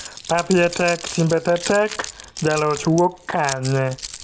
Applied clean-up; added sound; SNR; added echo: none; Keys jangling; 13 dB; none.